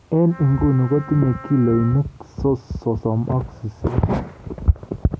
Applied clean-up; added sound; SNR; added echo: none; Wind instrument, woodwind instrument; 19 dB; none.